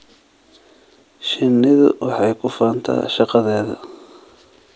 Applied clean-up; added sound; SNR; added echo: none; none; none; none.